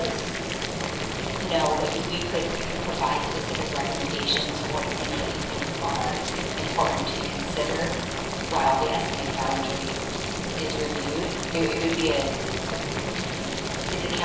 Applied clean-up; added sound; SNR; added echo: none; Boiling; 0 dB; reverberation time 0.8 s.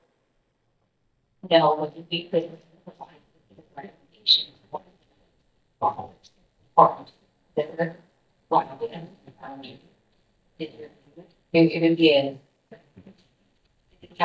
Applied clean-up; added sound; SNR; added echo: neural mask model DeepFilterNet 3.